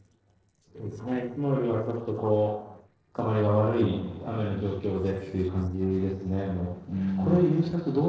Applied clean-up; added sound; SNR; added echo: neural separator model SepFormer DNS4.